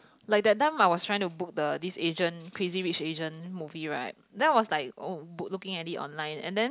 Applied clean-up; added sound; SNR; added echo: none; none; none; none.